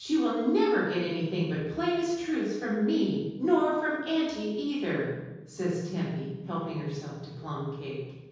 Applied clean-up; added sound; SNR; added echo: none; none; none; reverberation time 1.3 s.